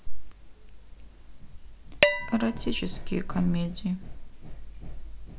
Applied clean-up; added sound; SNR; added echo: none; Dishes, pots, and pans; 2 dB; none.